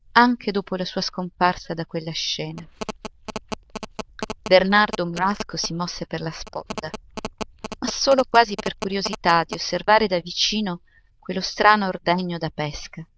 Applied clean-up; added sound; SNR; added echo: neural diffusion model UNIVERSE++.